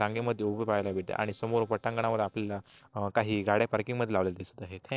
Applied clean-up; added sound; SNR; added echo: neural separator model SepFormer DNS4.